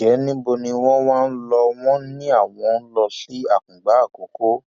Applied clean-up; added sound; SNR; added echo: none; none; none; none.